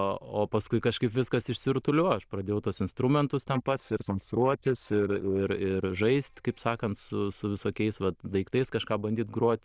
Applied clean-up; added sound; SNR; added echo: neural diffusion model UNIVERSE++.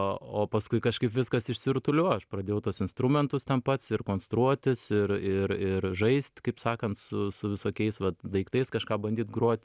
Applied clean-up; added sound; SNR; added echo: none; none; none; none.